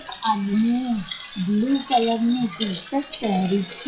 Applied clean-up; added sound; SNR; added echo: classical method WPE with log-MMSE.